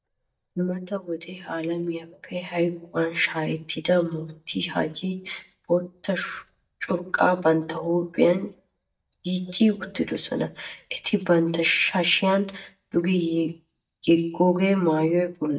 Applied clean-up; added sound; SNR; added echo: neural mask model DeepFilterNet 3.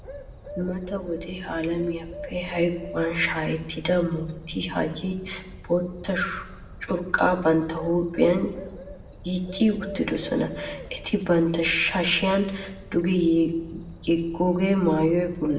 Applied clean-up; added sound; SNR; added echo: none; Bird; 16 dB; reverberation time 0.9 s.